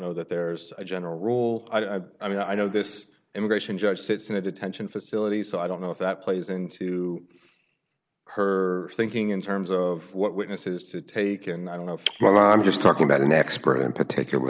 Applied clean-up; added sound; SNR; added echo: none; none; none; none.